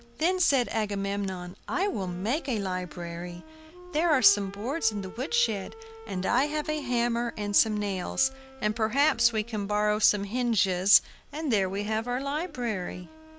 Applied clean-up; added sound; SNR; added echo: none; Wind instrument, woodwind instrument; 19 dB; none.